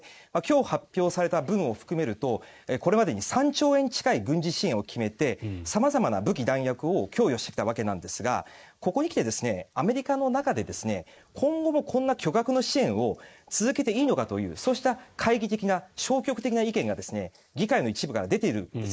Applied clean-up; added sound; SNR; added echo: neural mask model Resemble Enhance denoiser.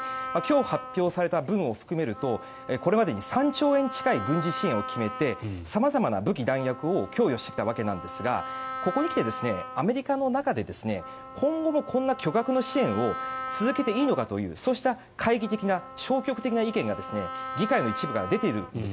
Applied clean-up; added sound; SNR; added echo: none; Wind instrument, woodwind instrument; 11 dB; none.